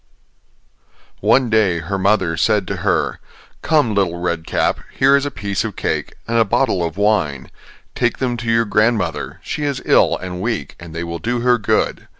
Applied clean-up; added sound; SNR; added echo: none; none; none; none.